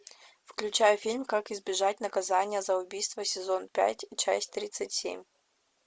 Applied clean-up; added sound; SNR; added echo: none; none; none; none.